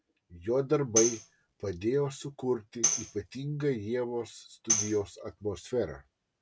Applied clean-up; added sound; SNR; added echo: none; Tambourine; 3 dB; none.